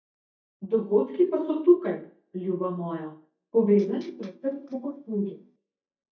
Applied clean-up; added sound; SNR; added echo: neural mask model DeepFilterNet 3.